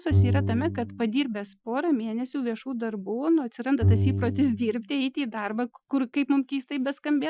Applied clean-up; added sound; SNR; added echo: classical method Wiener filter.